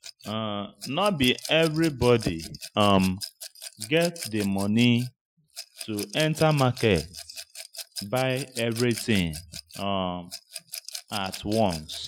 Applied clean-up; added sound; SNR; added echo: classical method Wiener filter.